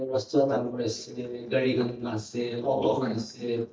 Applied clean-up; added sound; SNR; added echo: neural mask model DeepFilterNet 3.